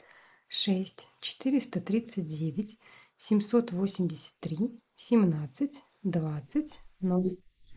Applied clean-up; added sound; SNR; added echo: neural mask model Resemble Enhance denoiser.